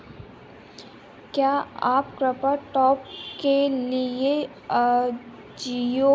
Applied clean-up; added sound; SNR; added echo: none; none; none; none.